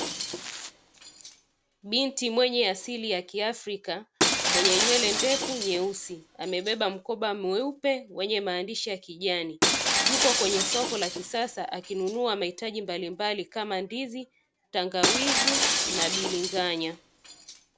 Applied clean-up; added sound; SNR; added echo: none; Shatter; 1 dB; none.